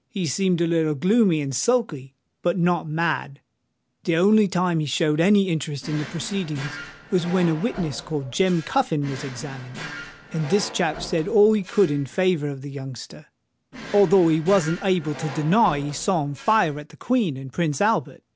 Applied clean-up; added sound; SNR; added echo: none; Drawer open or close; 15 dB; none.